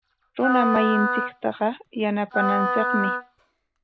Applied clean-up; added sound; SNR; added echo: none; Wind instrument, woodwind instrument; 1 dB; none.